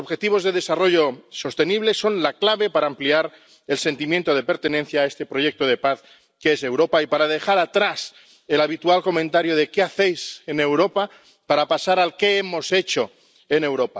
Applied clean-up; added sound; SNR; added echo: none; none; none; none.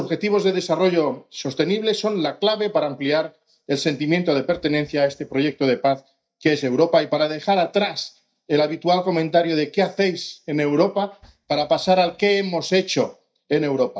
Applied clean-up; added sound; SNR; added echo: neural mask model DeepFilterNet 3.